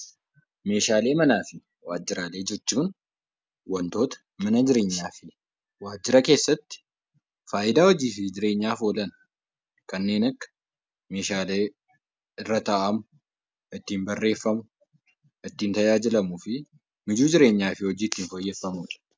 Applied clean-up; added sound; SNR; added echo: none; none; none; none.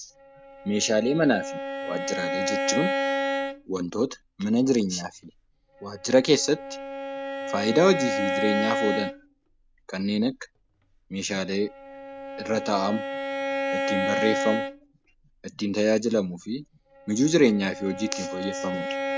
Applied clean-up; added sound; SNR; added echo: none; Bowed string instrument; 5 dB; none.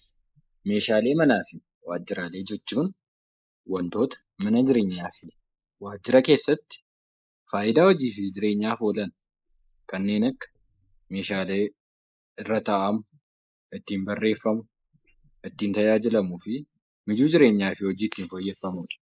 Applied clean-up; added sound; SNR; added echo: neural mask model Resemble Enhance denoiser.